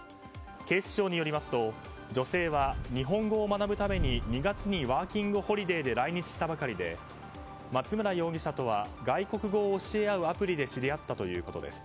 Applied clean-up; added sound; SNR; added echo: none; Wind; 7 dB; none.